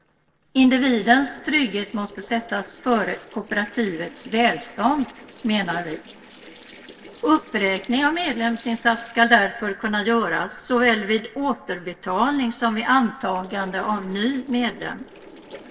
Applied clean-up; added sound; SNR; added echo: neural separator model SepFormer DNS4.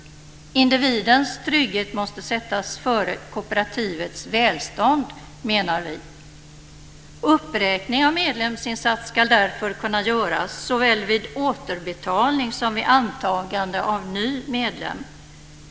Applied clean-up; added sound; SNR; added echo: none; none; none; none.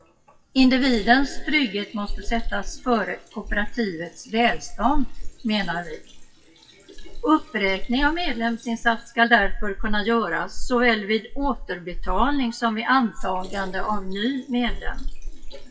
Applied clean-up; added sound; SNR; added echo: classical method WPE with log-MMSE.